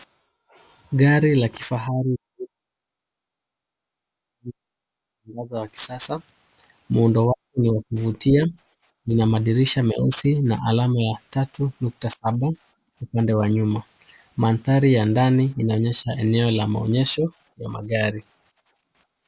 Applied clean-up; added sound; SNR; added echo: none; none; none; none.